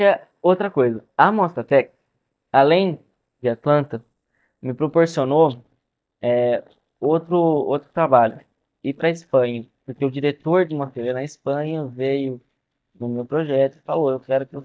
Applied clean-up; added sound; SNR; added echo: neural mask model DeepFilterNet 3.